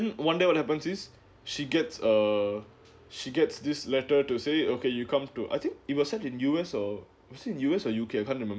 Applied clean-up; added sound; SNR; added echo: none; none; none; none.